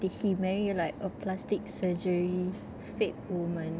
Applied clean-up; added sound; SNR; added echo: none; none; none; none.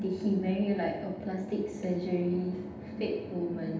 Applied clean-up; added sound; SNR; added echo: none; none; none; reverberation time 0.8 s.